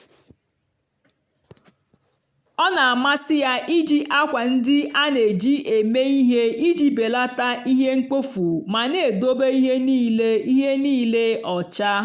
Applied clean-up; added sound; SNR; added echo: none; none; none; none.